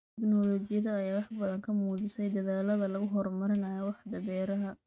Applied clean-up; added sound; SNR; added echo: neural mask model RNNoise.